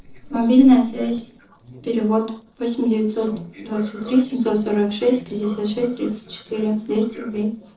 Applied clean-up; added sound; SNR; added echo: neural separator model SepFormer DNS4.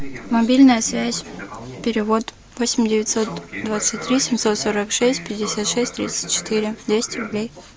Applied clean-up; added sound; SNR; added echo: none; none; none; none.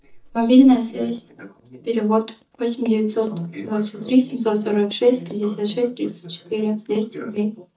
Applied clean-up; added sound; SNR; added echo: neural mask model DeepFilterNet 3.